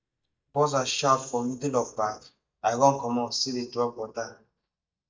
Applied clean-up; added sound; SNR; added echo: neural mask model DeepFilterNet 3.